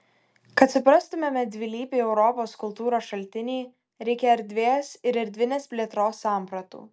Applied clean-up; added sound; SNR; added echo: none; none; none; none.